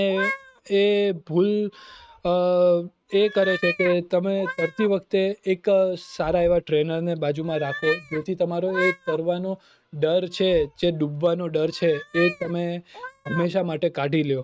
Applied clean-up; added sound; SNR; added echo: neural mask model RNNoise.